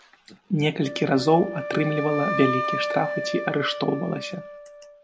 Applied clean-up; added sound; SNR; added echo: none; Wind instrument, woodwind instrument; 6 dB; none.